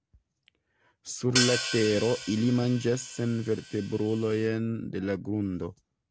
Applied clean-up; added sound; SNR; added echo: none; Hi-hat; 6 dB; none.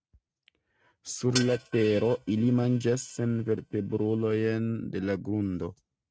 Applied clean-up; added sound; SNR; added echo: neural mask model RNNoise.